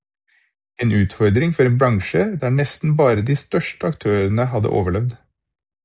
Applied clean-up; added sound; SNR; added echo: none; none; none; none.